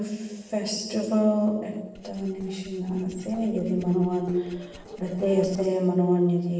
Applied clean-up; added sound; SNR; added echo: neural separator model SepFormer DNS4.